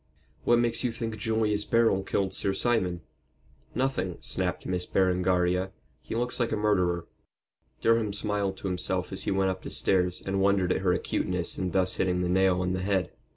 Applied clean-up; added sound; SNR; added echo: none; none; none; none.